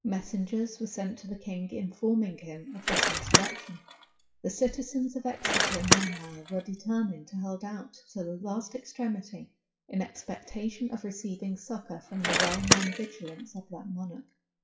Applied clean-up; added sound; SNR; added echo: classical method WPE with log-MMSE.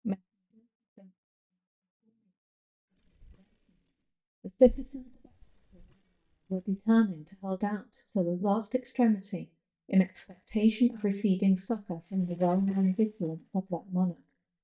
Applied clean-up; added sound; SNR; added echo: neural mask model DeepFilterNet 3.